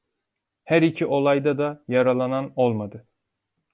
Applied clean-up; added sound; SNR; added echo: none; none; none; none.